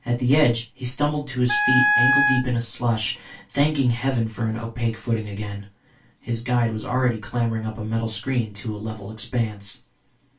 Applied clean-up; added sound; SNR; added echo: none; Wind instrument, woodwind instrument; -1 dB; reverberation time 0.2 s.